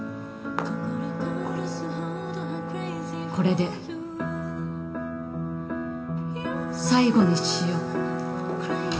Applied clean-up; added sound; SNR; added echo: none; Wind instrument, woodwind instrument; 8 dB; reverberation time 1.8 s.